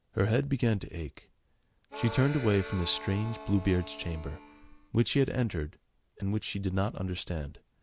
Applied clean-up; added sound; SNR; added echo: none; Harmonica; 13 dB; none.